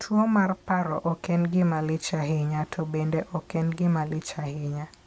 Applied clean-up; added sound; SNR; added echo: none; none; none; none.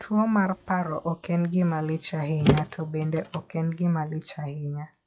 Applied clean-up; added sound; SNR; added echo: classical method log-MMSE.